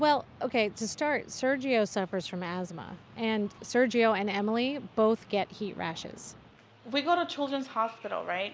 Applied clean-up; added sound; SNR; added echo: none; none; none; none.